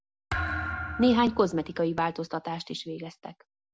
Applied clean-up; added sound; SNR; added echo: none; Thump, thud; 8 dB; none.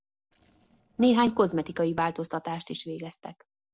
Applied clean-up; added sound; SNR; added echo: neural separator model SepFormer DNS4.